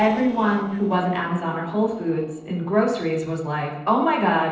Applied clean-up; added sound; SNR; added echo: neural separator model SepFormer DNS4.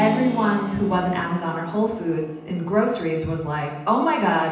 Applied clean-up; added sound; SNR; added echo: none; Keyboard (musical); 13 dB; reverberation time 0.9 s.